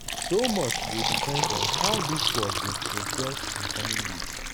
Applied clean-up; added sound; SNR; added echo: none; Fill (with liquid); -4 dB; none.